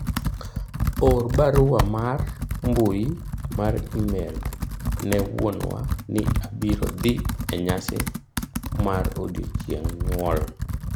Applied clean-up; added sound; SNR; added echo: none; Computer keyboard; 1 dB; none.